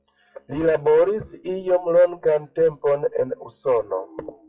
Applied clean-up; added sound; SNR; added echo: classical method WPE with log-MMSE.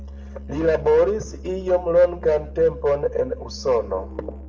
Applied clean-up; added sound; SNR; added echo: none; Musical instrument; 14 dB; reverberation time 0.5 s.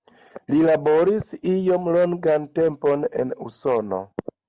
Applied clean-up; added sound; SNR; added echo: none; none; none; none.